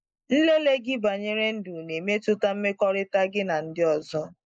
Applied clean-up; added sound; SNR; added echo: neural mask model Resemble Enhance denoiser.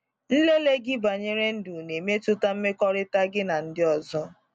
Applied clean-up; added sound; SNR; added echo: none; none; none; none.